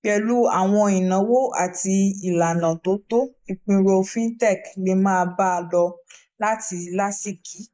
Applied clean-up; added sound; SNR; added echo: neural mask model Resemble Enhance denoiser.